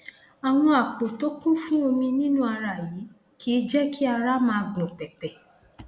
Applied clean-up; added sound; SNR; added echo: none; none; none; none.